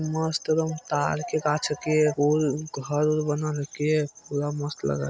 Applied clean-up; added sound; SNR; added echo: none; none; none; none.